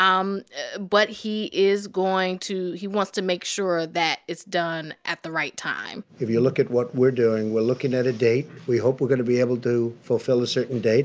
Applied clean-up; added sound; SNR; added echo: none; none; none; none.